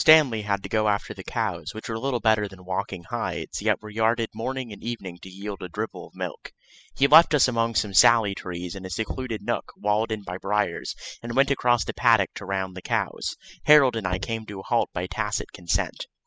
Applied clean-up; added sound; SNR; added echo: classical method spectral subtraction.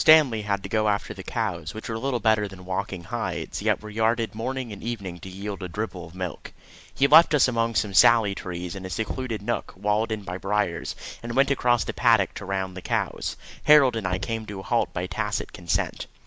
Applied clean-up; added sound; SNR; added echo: none; Knock; 14 dB; none.